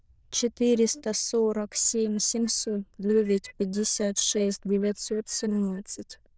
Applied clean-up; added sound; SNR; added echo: neural diffusion model UNIVERSE++.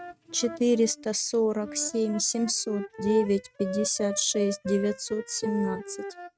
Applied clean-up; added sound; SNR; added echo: neural mask model RNNoise.